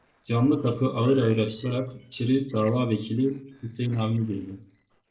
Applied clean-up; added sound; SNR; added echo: neural separator model SepFormer DNS4.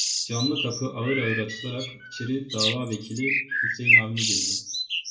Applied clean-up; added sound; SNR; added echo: none; Bird; -4 dB; reverberation time 0.5 s.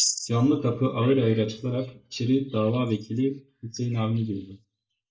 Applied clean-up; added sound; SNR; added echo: neural mask model DeepFilterNet 3.